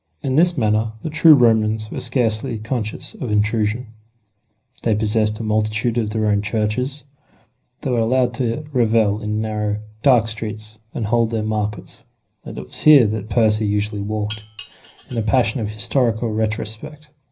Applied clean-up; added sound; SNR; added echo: none; Dishes, pots, and pans; 7 dB; reverberation time 0.4 s.